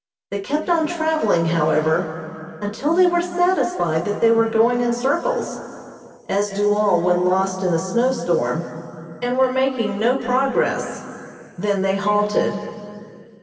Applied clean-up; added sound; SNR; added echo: none; none; none; reverberation time 2.5 s.